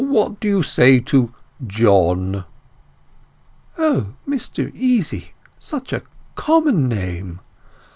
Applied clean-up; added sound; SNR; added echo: none; none; none; none.